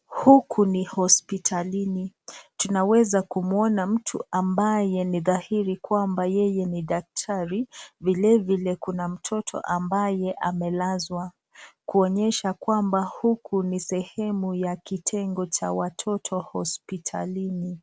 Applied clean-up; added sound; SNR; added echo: none; none; none; none.